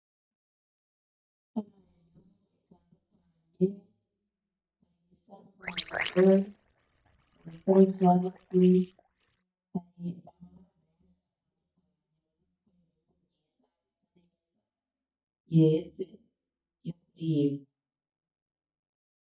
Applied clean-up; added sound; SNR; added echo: neural mask model DeepFilterNet 3.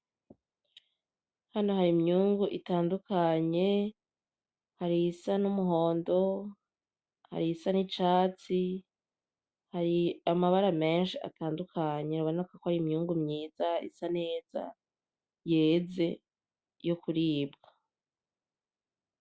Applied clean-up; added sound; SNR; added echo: none; none; none; none.